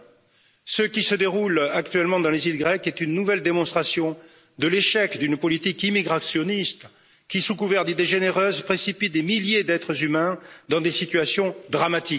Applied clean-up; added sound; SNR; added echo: none; none; none; none.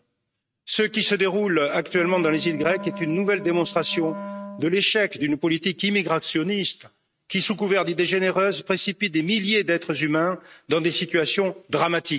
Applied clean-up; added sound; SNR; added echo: neural mask model RNNoise.